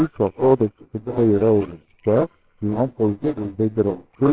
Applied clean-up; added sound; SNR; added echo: neural separator model SepFormer WHAMR!.